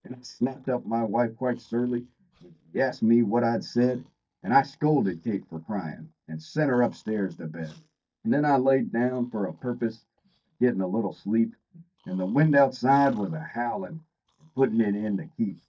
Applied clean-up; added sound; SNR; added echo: neural mask model DeepFilterNet 3.